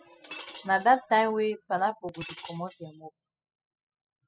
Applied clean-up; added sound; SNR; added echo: classical method spectral subtraction.